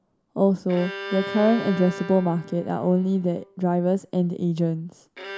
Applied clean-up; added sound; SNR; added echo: none; Bowed string instrument; 14 dB; none.